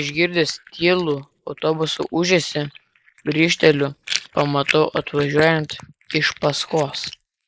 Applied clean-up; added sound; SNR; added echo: neural mask model Resemble Enhance denoiser.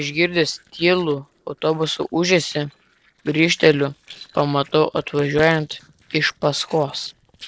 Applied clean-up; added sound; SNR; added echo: neural separator model SepFormer DNS4.